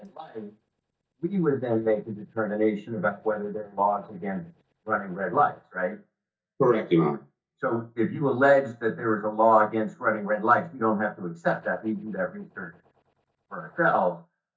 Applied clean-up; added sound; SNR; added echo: neural mask model DeepFilterNet 3.